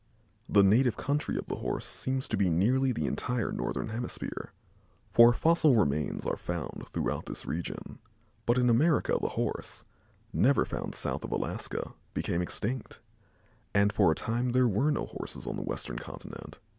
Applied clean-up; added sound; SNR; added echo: none; none; none; none.